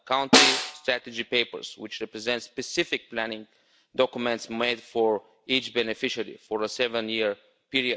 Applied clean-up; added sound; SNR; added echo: none; Snare drum; -3 dB; none.